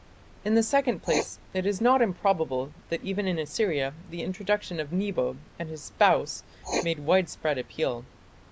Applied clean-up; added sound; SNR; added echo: none; Writing; 14 dB; none.